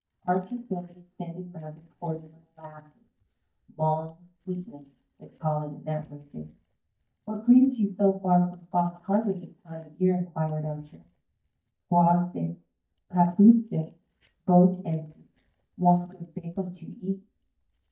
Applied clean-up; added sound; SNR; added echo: neural mask model DeepFilterNet 3.